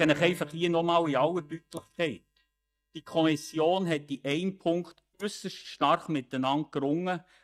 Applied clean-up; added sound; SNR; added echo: neural mask model DeepFilterNet 3.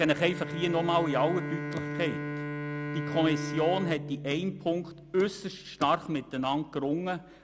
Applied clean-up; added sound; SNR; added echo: none; Bowed string instrument; 7 dB; none.